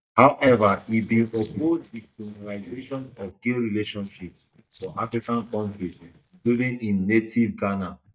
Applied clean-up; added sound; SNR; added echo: neural mask model DeepFilterNet 3.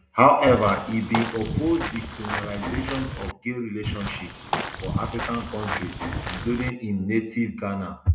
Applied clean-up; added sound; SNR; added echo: none; Walk, footsteps / Bird vocalization, bird call, bird song; 5 dB; reverberation time 0.2 s.